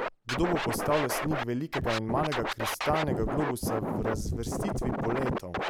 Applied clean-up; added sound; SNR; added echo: none; Scratching (performance technique); 0 dB; none.